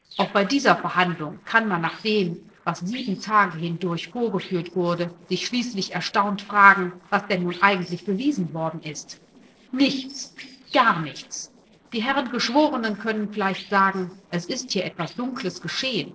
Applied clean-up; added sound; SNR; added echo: neural separator model SepFormer DNS4.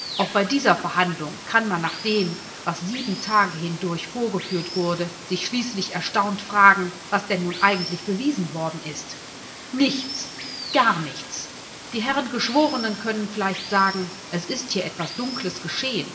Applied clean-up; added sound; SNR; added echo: none; Water; 12 dB; reverberation time 2.0 s.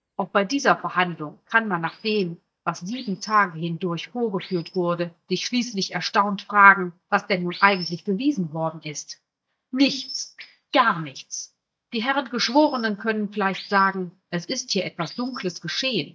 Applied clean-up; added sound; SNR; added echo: neural mask model DeepFilterNet 3.